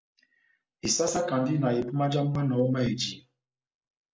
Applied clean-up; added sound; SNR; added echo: none; none; none; none.